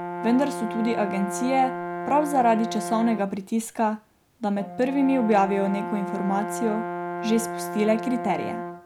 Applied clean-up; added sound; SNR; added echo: none; Brass instrument; 7 dB; none.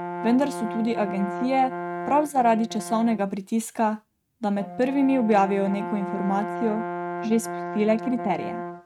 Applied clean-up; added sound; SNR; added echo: neural mask model RNNoise.